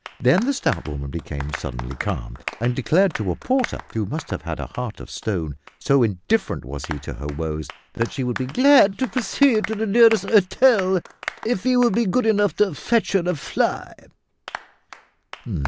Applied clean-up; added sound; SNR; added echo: none; Applause; 16 dB; none.